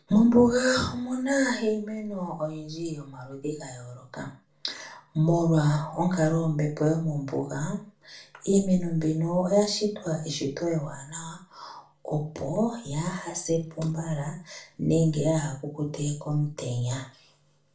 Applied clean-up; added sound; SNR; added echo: none; none; none; reverberation time 0.3 s.